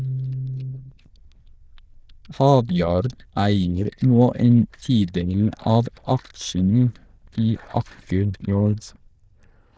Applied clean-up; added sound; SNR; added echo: neural diffusion model UNIVERSE++.